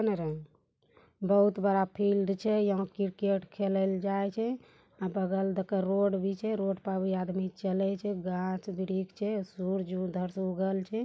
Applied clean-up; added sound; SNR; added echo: none; none; none; none.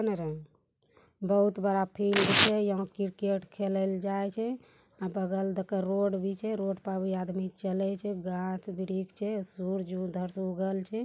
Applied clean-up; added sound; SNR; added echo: none; Tearing; -3 dB; none.